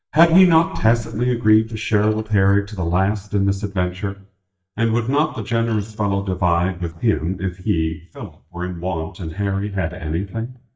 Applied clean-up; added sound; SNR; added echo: neural mask model DeepFilterNet 3.